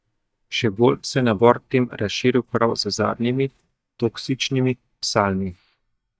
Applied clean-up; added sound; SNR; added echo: neural mask model DeepFilterNet 3.